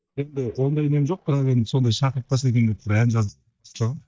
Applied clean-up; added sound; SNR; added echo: neural mask model DeepFilterNet 3.